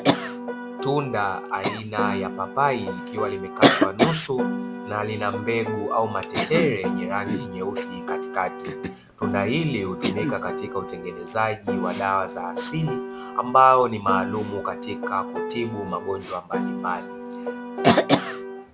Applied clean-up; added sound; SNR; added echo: none; Cough + Piano; 1 dB; none.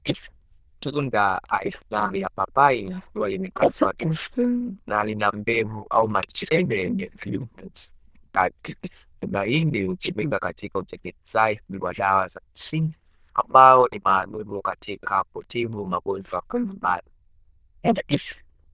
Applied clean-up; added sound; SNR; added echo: neural diffusion model UNIVERSE++.